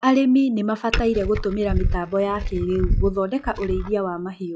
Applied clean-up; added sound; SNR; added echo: classical method log-MMSE.